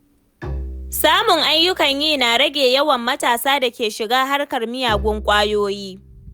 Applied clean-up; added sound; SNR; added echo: none; Bowed string instrument; 16 dB; none.